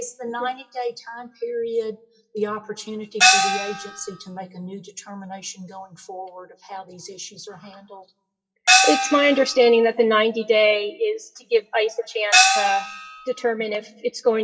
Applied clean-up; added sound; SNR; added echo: classical method WPE with log-MMSE.